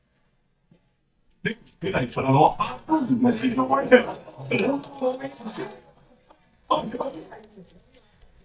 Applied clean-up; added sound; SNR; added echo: neural mask model DeepFilterNet 3.